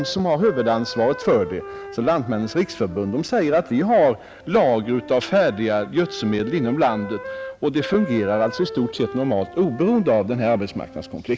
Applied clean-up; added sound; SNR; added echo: none; Wind instrument, woodwind instrument; 15 dB; none.